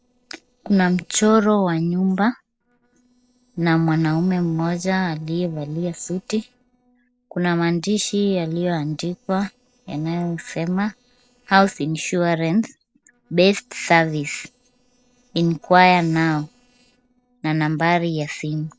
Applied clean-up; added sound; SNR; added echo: neural separator model SepFormer DNS4.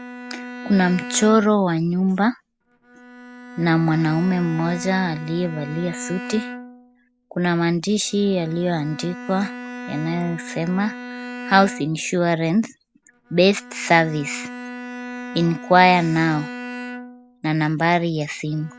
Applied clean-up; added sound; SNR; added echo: none; Bowed string instrument; 14 dB; none.